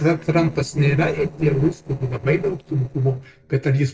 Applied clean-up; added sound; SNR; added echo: neural separator model SepFormer DNS4.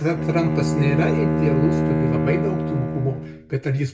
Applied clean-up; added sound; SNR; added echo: none; Bowed string instrument; -2 dB; reverberation time 0.6 s.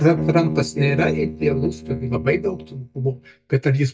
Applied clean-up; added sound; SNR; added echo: neural mask model DeepFilterNet 3.